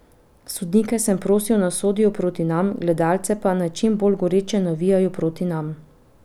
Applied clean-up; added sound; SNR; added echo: none; none; none; none.